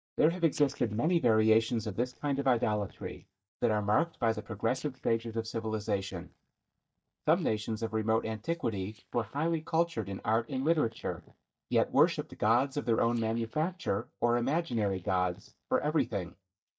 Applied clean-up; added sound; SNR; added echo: neural mask model DeepFilterNet 3.